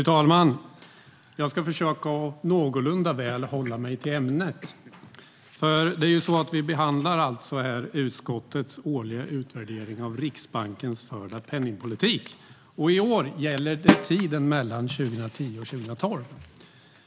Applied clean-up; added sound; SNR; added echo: none; Snare drum; -2 dB; none.